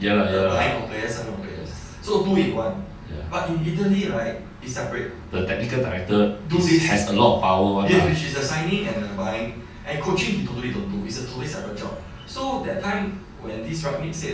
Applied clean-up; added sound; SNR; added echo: none; none; none; reverberation time 0.3 s.